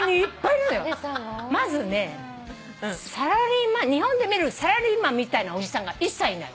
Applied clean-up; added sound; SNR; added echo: none; none; none; none.